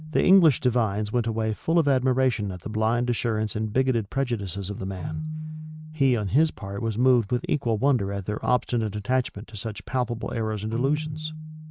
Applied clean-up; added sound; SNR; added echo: neural mask model RNNoise.